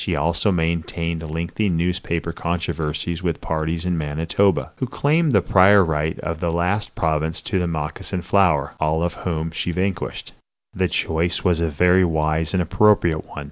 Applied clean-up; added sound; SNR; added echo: none; none; none; none.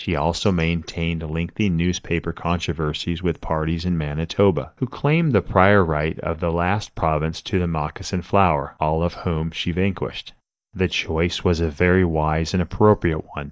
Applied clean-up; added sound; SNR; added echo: neural mask model DeepFilterNet 3.